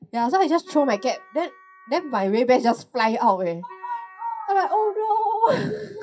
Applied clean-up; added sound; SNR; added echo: classical method WPE with log-MMSE.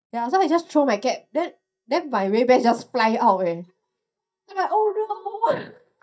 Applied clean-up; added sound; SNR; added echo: neural mask model DeepFilterNet 3.